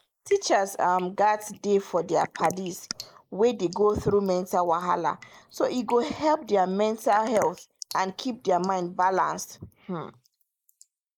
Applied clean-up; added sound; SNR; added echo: neural mask model Resemble Enhance denoiser.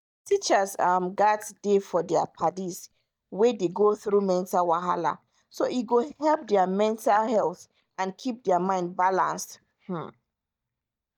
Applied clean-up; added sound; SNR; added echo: neural mask model DeepFilterNet 3.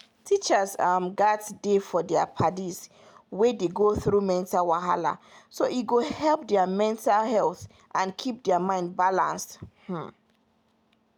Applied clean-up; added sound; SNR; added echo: none; none; none; none.